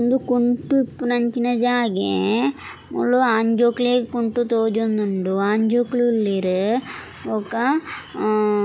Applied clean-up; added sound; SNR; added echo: none; none; none; none.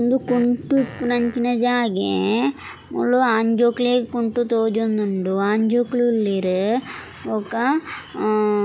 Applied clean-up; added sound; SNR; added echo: none; Fart; 19 dB; none.